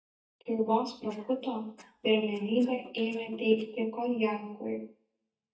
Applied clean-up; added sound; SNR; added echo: neural mask model DeepFilterNet 3.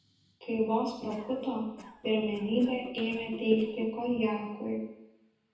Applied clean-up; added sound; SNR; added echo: none; Cough; 19 dB; reverberation time 0.9 s.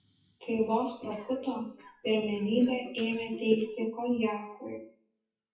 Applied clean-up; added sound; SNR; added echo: classical method WPE with log-MMSE.